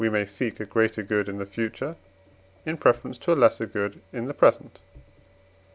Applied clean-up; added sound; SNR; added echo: none; none; none; none.